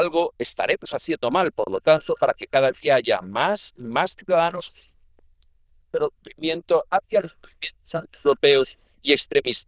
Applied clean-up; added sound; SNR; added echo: neural diffusion model UNIVERSE++.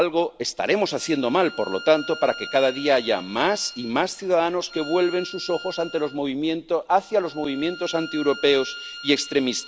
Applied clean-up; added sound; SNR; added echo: none; Bowed string instrument; 16 dB; none.